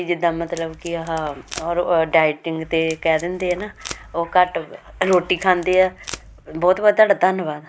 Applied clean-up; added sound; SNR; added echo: none; Packing tape, duct tape; 19 dB; none.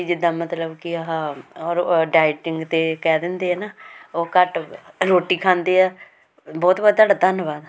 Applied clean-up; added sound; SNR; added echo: none; none; none; none.